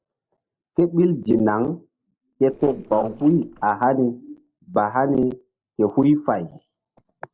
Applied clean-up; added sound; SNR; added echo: neural separator model SepFormer DNS4.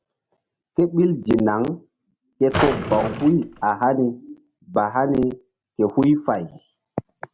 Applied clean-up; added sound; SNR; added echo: none; Drawer open or close; 4 dB; none.